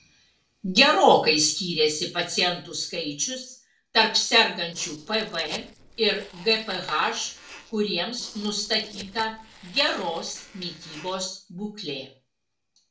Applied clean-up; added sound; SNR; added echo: neural separator model SepFormer DNS4.